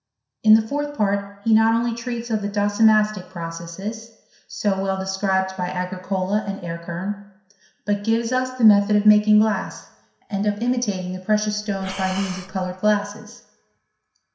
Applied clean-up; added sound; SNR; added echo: none; Breathing; 14 dB; reverberation time 0.7 s.